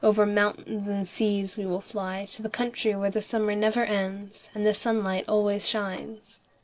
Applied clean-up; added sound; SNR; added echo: neural separator model SepFormer DNS4.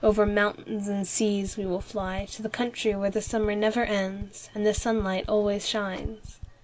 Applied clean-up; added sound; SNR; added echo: none; Typing; 14 dB; none.